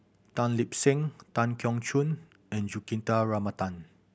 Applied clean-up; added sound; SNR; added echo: none; none; none; none.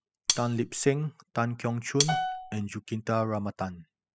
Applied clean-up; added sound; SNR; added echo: classical method spectral subtraction.